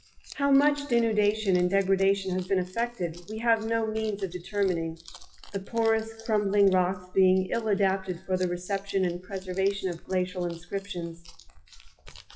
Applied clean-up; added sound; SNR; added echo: classical method WPE with log-MMSE.